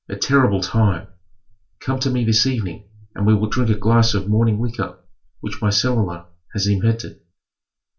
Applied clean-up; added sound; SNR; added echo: none; none; none; reverberation time 0.2 s.